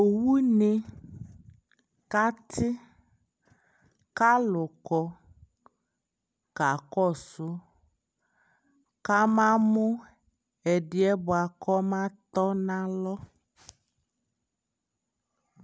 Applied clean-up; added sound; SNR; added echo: none; none; none; none.